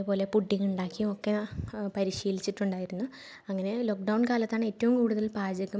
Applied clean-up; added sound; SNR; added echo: none; none; none; none.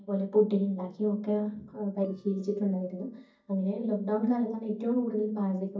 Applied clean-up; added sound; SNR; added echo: neural mask model DeepFilterNet 3.